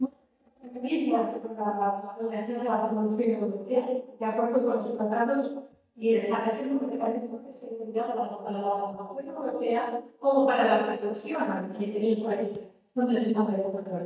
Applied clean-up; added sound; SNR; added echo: neural mask model DeepFilterNet 3.